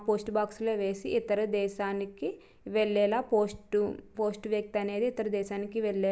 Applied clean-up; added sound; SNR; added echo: none; none; none; none.